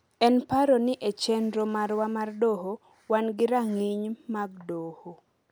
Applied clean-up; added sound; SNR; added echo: none; none; none; none.